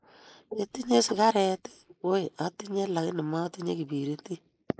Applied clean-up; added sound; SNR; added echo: neural mask model Resemble Enhance denoiser.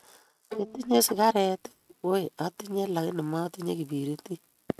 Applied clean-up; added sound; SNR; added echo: neural mask model RNNoise.